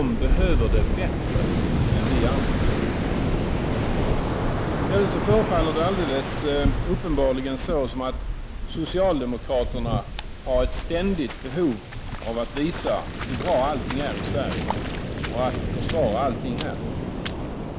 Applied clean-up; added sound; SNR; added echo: none; Waves, surf; -2 dB; none.